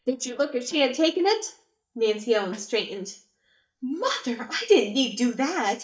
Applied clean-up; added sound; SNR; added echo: neural mask model DeepFilterNet 3.